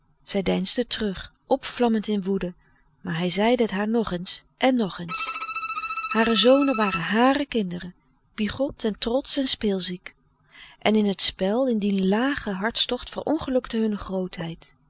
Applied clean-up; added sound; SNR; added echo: none; Bowed string instrument; 7 dB; none.